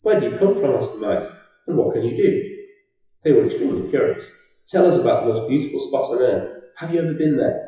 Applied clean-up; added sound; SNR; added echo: classical method WPE with log-MMSE.